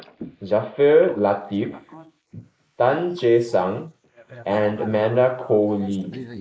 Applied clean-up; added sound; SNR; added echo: neural mask model Resemble Enhance denoiser.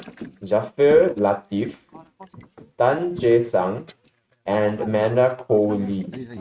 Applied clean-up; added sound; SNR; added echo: neural mask model RNNoise.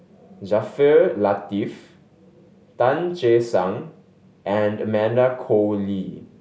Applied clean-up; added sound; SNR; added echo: none; none; none; none.